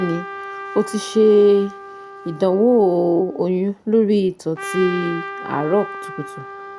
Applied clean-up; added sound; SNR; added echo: none; Trumpet; 14 dB; none.